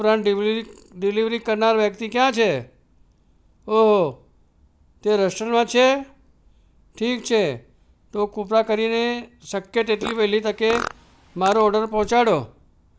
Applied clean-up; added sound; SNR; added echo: none; Fart; 12 dB; none.